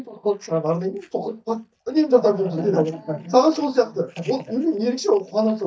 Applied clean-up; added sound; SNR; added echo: neural mask model DeepFilterNet 3.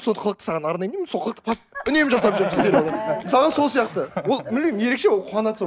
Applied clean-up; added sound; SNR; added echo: none; none; none; none.